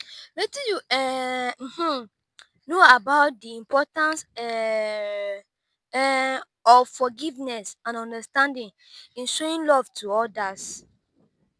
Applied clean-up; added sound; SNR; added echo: none; none; none; none.